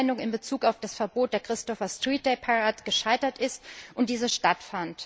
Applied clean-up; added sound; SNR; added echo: none; none; none; none.